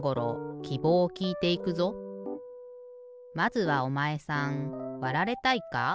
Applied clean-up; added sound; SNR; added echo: none; none; none; none.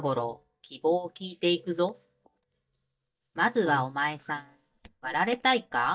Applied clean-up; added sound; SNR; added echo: neural mask model DeepFilterNet 3.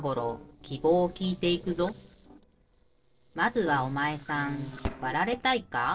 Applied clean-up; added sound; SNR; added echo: neural separator model SepFormer DNS4.